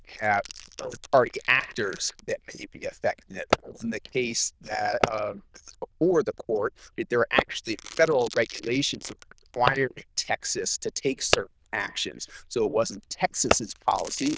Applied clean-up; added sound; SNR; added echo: neural diffusion model UNIVERSE++.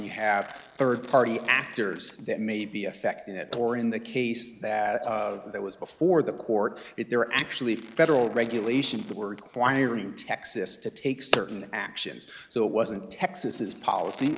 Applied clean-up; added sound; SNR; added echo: neural mask model Resemble Enhance denoiser.